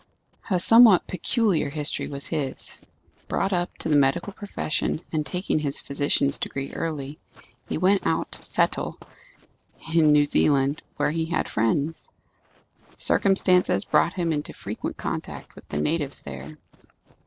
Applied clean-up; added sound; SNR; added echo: neural separator model SepFormer DNS4.